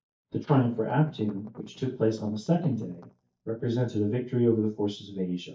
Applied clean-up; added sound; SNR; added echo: neural mask model DeepFilterNet 3.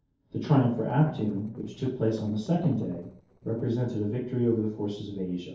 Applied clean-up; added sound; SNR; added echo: neural separator model SepFormer DNS4.